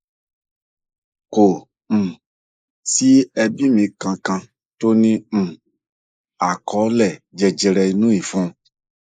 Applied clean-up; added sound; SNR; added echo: neural mask model Resemble Enhance denoiser.